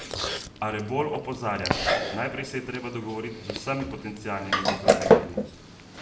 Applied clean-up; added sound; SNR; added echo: none; Chewing, mastication; -5 dB; reverberation time 0.6 s.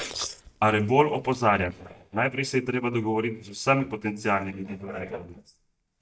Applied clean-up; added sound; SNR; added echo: neural mask model DeepFilterNet 3.